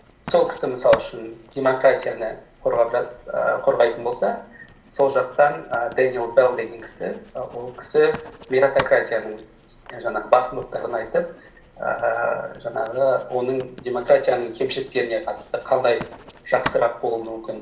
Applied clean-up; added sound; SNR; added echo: none; Writing; 18 dB; reverberation time 0.6 s.